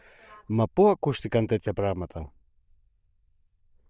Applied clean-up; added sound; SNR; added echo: neural diffusion model UNIVERSE++.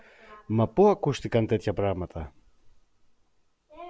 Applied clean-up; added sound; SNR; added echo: none; none; none; none.